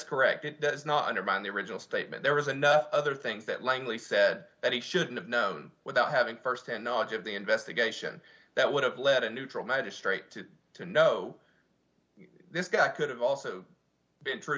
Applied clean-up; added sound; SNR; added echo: none; none; none; none.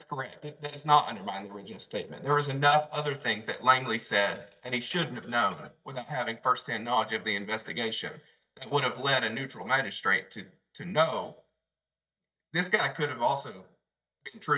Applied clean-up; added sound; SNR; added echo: neural mask model DeepFilterNet 3.